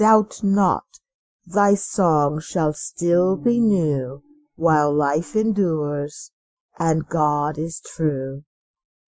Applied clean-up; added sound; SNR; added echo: classical method Wiener filter.